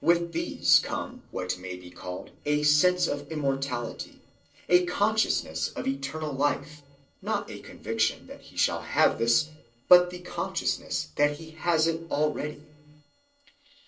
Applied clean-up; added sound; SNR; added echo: neural separator model SepFormer DNS4.